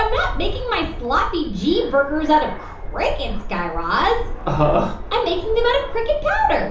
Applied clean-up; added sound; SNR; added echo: none; Fixed-wing aircraft, airplane; 6 dB; reverberation time 1.2 s.